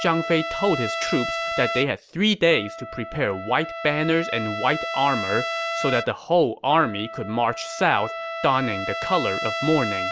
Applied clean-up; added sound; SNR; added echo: none; Trumpet; 6 dB; none.